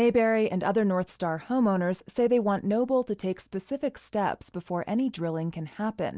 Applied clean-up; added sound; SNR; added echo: none; none; none; none.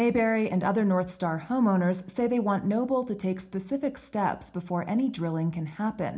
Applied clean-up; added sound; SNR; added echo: none; none; none; reverberation time 0.4 s.